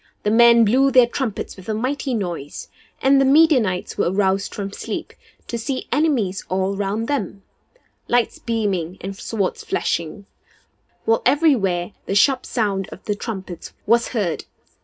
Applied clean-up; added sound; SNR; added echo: none; none; none; reverberation time 0.3 s.